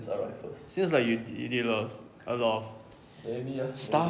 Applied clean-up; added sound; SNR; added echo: none; none; none; none.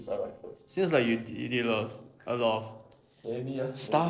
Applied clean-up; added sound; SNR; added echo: neural separator model SepFormer DNS4.